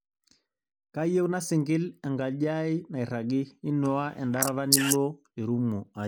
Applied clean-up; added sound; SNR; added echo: neural mask model Resemble Enhance denoiser.